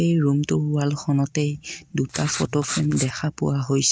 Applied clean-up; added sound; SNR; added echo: neural mask model RNNoise.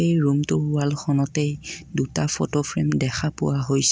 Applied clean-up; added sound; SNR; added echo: none; none; none; none.